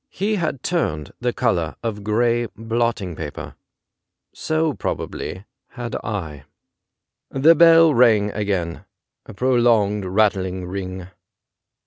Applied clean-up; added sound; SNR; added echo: none; none; none; none.